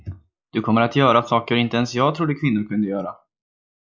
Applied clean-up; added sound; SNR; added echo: neural mask model Resemble Enhance denoiser.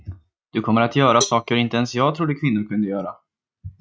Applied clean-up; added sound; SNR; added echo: neural mask model RNNoise.